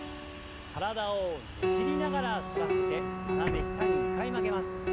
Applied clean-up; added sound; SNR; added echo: none; Bus; 11 dB; none.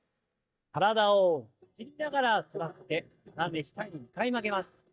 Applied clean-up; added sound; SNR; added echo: neural mask model DeepFilterNet 3.